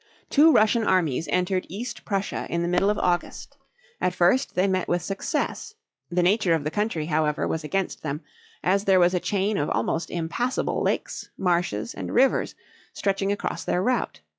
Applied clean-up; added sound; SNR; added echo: classical method log-MMSE.